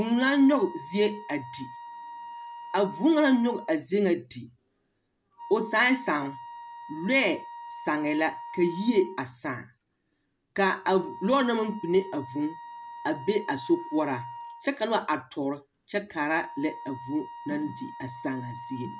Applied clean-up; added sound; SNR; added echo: none; Wind instrument, woodwind instrument; 14 dB; none.